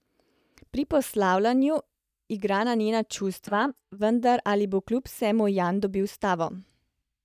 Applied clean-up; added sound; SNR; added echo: neural mask model DeepFilterNet 3.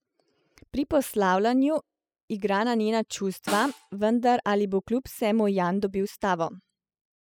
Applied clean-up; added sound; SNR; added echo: classical method spectral subtraction.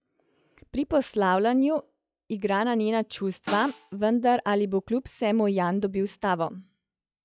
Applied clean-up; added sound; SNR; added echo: classical method log-MMSE.